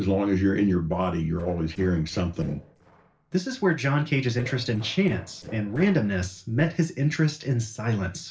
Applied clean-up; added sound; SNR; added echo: neural separator model SepFormer DNS4.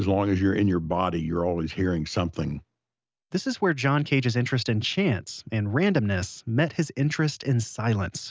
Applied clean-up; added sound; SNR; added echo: none; none; none; none.